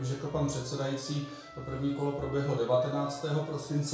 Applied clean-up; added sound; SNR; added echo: none; Trumpet; 20 dB; reverberation time 0.5 s.